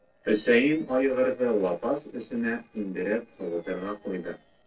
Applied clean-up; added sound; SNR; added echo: neural separator model SepFormer DNS4.